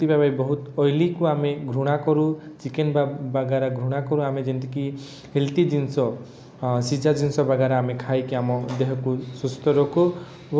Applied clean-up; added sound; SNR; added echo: none; none; none; none.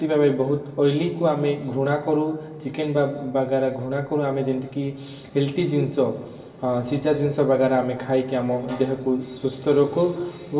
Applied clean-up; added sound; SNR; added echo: none; none; none; reverberation time 1.6 s.